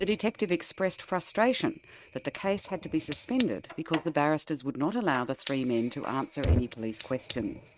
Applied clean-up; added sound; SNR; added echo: neural mask model RNNoise.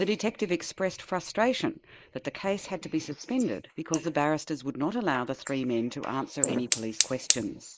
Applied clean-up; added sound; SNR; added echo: neural mask model Resemble Enhance denoiser.